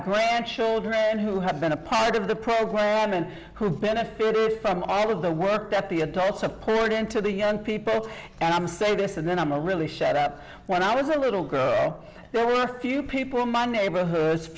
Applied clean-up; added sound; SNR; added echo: none; none; none; none.